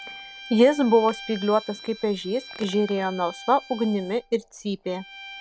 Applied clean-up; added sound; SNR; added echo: none; Bowed string instrument; 17 dB; none.